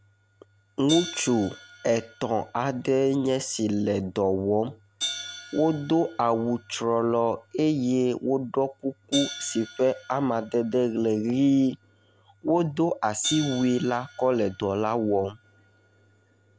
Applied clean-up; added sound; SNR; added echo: none; Hi-hat; 16 dB; none.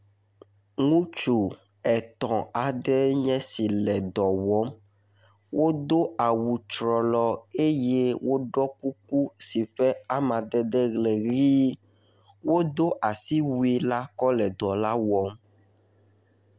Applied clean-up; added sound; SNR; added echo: none; none; none; none.